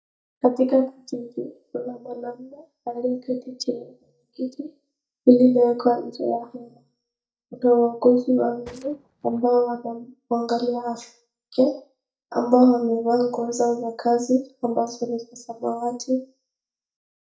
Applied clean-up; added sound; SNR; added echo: neural mask model DeepFilterNet 3.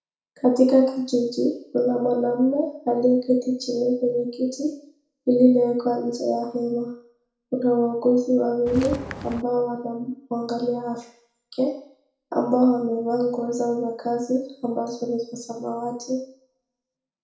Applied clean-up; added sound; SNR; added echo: none; Walk, footsteps; 9 dB; reverberation time 0.6 s.